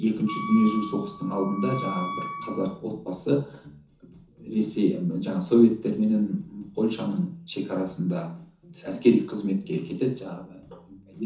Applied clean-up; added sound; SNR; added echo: none; Wind instrument, woodwind instrument; 9 dB; reverberation time 0.9 s.